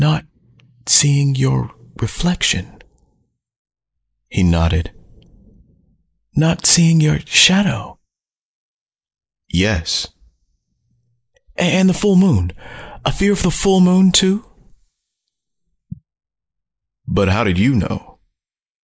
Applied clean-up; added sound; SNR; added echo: neural mask model Resemble Enhance denoiser.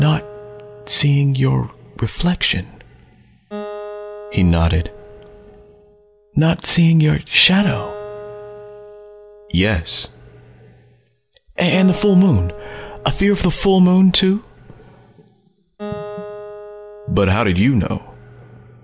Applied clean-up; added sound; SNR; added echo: none; Acoustic guitar; 17 dB; none.